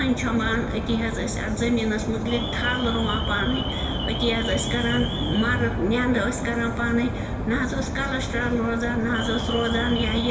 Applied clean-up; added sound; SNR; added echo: none; Alarm; 2 dB; reverberation time 2.5 s.